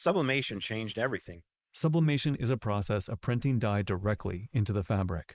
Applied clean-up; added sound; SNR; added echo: neural mask model Resemble Enhance denoiser.